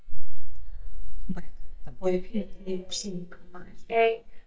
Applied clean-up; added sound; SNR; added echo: neural mask model DeepFilterNet 3.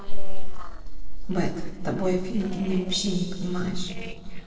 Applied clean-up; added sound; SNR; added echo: neural separator model SepFormer DNS4.